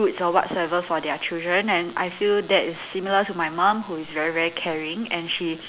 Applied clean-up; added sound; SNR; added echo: none; none; none; none.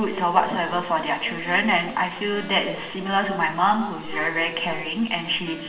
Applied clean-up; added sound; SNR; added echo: none; Wind instrument, woodwind instrument; 17 dB; reverberation time 0.9 s.